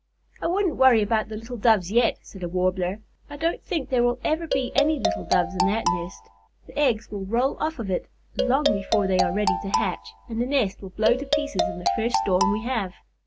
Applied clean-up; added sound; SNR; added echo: none; Marimba, xylophone; 1 dB; none.